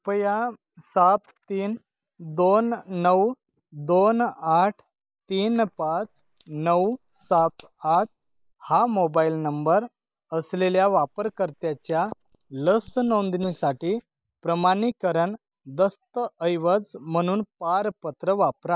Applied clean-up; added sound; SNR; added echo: neural mask model Resemble Enhance denoiser.